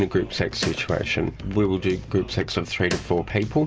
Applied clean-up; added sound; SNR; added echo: none; Snare drum; 9 dB; none.